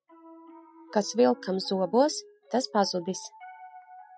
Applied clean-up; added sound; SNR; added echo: classical method Wiener filter.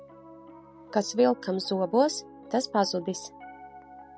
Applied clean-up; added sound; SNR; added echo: none; Piano; 18 dB; none.